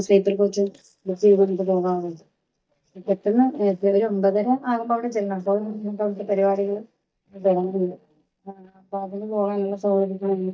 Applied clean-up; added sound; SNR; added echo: neural mask model DeepFilterNet 3.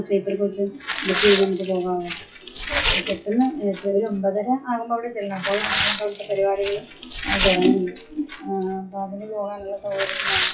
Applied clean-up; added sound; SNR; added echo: classical method WPE with log-MMSE.